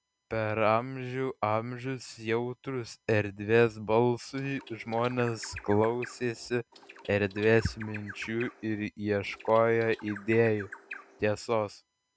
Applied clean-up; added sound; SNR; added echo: none; Bird; 17 dB; none.